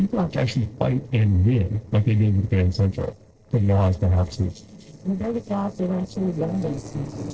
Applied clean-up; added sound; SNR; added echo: neural separator model SepFormer DNS4.